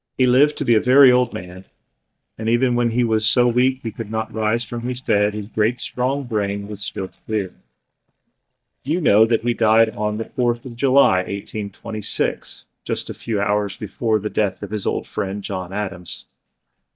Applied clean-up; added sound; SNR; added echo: neural mask model DeepFilterNet 3.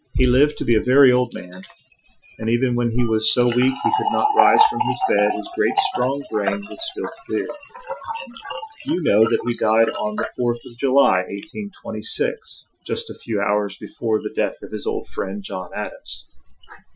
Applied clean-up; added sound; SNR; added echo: classical method Wiener filter.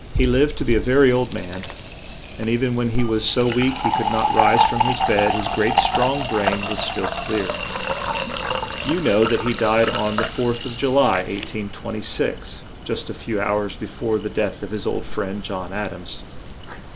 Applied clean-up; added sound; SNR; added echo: none; Fill (with liquid); 3 dB; none.